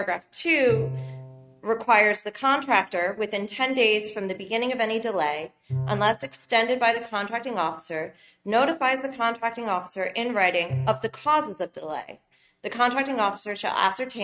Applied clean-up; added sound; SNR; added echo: neural mask model RNNoise.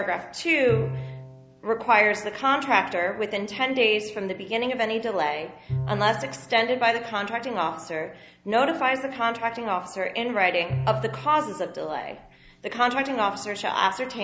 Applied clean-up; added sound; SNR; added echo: none; Bowed string instrument; 13 dB; none.